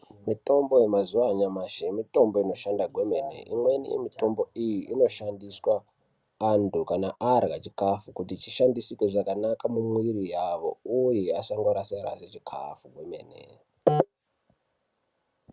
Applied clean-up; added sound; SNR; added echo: none; none; none; none.